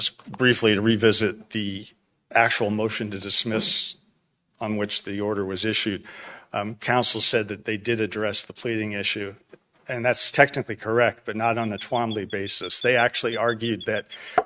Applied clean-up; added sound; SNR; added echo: neural mask model RNNoise.